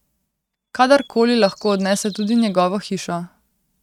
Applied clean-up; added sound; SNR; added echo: neural mask model RNNoise.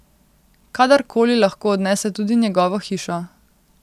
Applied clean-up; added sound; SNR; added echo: none; none; none; none.